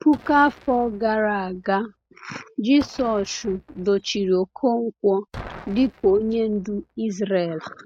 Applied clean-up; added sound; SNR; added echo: neural mask model RNNoise.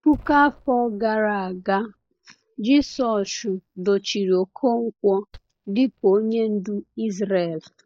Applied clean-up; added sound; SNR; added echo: neural mask model DeepFilterNet 3.